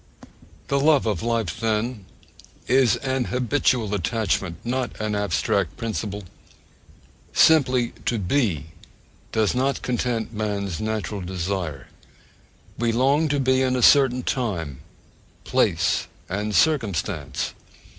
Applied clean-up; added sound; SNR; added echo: none; none; none; none.